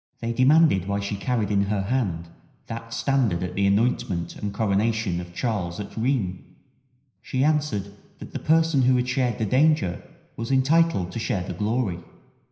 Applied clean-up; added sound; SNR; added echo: none; none; none; reverberation time 0.9 s.